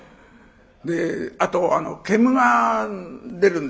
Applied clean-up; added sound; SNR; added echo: none; none; none; none.